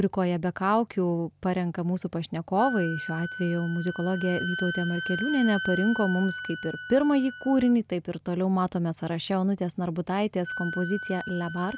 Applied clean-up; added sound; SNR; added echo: none; Wind instrument, woodwind instrument; 11 dB; none.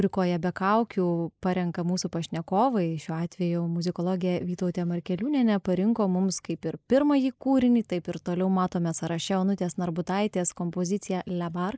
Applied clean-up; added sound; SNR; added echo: neural mask model Resemble Enhance denoiser.